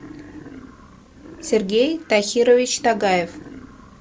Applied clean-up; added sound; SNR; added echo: none; Wild animals; 19 dB; none.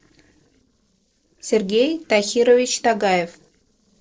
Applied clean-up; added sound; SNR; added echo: neural separator model SepFormer DNS4.